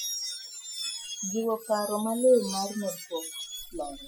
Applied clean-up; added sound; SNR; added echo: classical method Wiener filter.